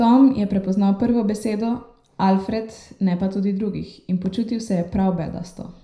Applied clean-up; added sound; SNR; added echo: none; none; none; reverberation time 0.4 s.